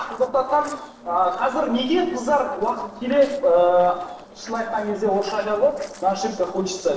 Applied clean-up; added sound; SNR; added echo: neural separator model SepFormer DNS4.